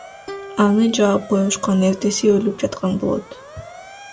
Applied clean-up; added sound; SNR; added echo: none; Motor vehicle (road) / Siren + Plucked string instrument; 19 dB; none.